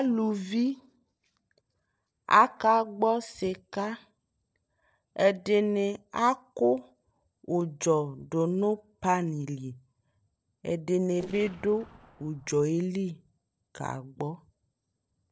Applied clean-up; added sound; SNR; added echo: neural separator model SepFormer DNS4.